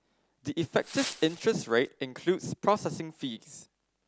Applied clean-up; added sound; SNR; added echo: none; Wind; 11 dB; none.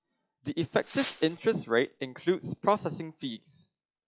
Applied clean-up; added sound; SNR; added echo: classical method log-MMSE.